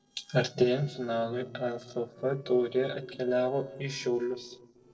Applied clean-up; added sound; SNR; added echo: neural separator model SepFormer DNS4.